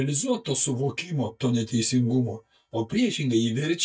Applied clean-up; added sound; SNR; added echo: neural mask model DeepFilterNet 3.